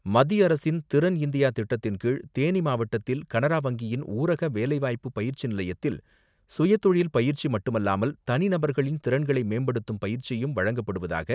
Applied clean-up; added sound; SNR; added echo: none; none; none; none.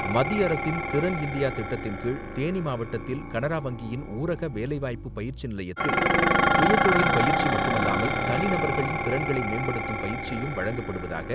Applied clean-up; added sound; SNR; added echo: none; Dishes, pots, and pans; -1 dB; none.